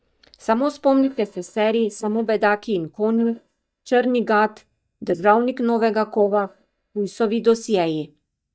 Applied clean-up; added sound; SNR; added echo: neural mask model DeepFilterNet 3.